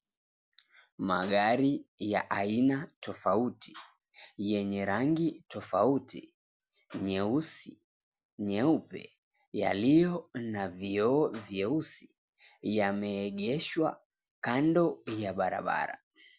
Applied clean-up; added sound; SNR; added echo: none; none; none; none.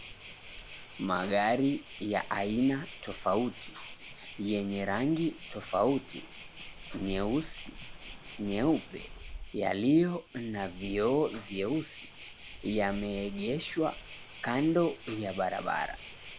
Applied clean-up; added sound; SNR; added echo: none; Waves, surf; 7 dB; none.